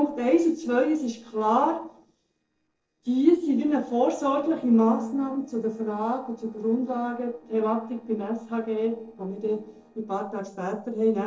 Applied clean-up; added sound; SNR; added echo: neural separator model SepFormer DNS4.